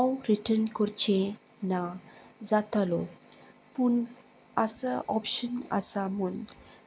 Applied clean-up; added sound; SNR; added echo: none; none; none; none.